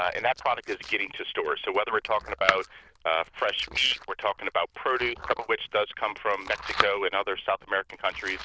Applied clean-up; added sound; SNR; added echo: neural diffusion model UNIVERSE++.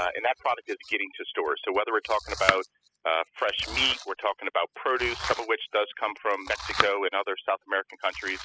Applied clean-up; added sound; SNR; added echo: classical method spectral subtraction.